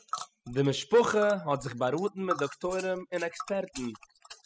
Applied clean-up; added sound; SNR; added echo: classical method spectral subtraction.